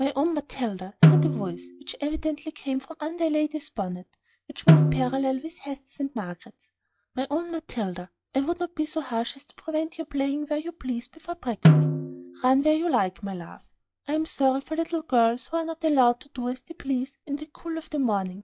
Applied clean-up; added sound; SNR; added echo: classical method log-MMSE.